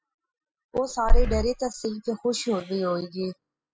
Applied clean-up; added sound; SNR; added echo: classical method spectral subtraction.